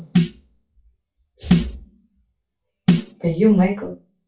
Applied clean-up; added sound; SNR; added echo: classical method WPE with log-MMSE.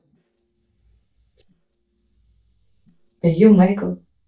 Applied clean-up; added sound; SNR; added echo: neural mask model DeepFilterNet 3.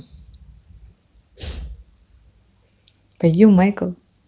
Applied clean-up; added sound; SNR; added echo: none; none; none; none.